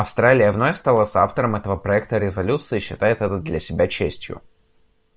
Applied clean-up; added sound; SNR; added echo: none; none; none; none.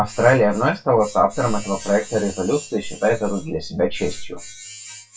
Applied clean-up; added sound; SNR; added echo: classical method WPE with log-MMSE.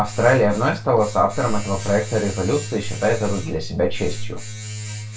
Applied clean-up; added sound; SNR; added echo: none; Domestic sounds, home sounds; 11 dB; reverberation time 0.3 s.